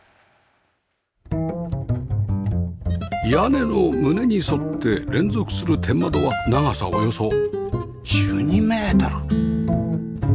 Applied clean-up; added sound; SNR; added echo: none; none; none; none.